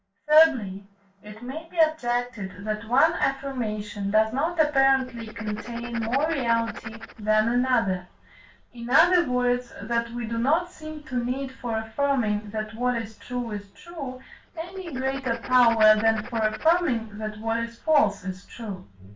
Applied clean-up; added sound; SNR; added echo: none; Writing; 13 dB; reverberation time 0.2 s.